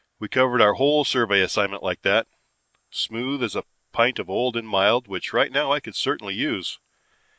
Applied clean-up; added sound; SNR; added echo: none; none; none; none.